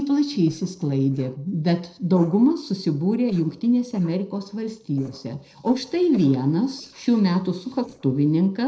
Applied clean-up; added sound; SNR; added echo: neural separator model SepFormer DNS4.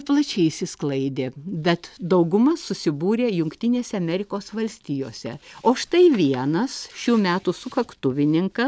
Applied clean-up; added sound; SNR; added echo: none; none; none; none.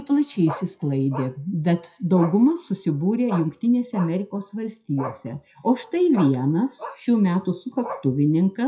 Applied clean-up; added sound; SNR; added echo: classical method WPE with log-MMSE.